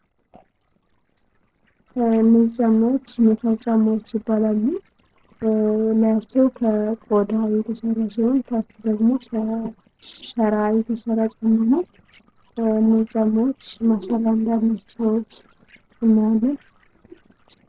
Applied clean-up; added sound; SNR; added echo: neural separator model SepFormer DNS4.